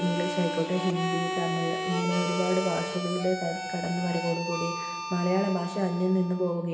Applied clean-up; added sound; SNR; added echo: none; Harmonica; 5 dB; reverberation time 1.4 s.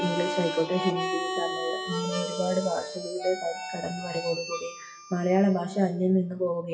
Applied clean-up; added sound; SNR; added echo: classical method WPE with log-MMSE.